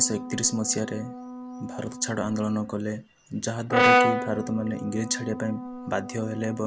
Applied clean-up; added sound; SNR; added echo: none; Brass instrument; 0 dB; none.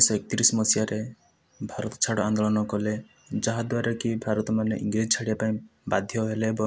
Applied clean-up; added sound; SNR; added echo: none; none; none; none.